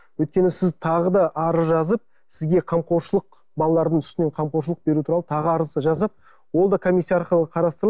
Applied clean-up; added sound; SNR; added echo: none; none; none; none.